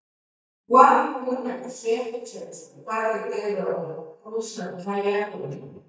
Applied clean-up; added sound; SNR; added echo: neural mask model DeepFilterNet 3.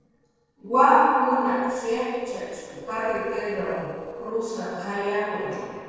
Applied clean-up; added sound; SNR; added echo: neural separator model SepFormer DNS4.